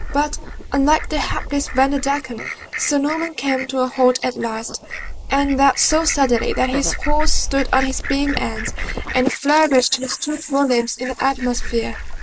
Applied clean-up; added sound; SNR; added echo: neural mask model Resemble Enhance denoiser.